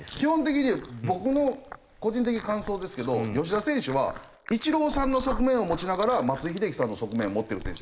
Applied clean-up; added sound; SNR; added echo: neural mask model Resemble Enhance denoiser.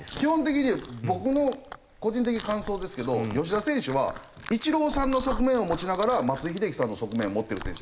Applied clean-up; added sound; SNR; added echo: none; Chewing, mastication; 12 dB; none.